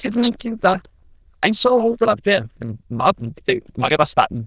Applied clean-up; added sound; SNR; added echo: neural diffusion model UNIVERSE++.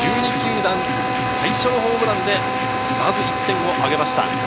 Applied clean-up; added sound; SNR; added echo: none; Drill; 2 dB; none.